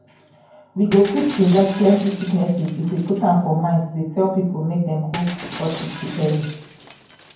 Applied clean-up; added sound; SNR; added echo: none; Shatter; 17 dB; reverberation time 0.9 s.